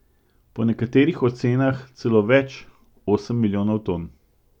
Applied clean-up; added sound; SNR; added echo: none; none; none; none.